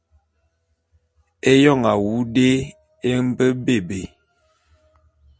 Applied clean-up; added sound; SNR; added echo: none; none; none; none.